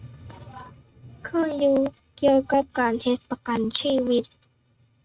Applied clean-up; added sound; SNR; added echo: neural mask model RNNoise.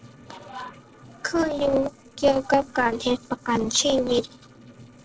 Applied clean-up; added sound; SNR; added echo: neural separator model SepFormer DNS4.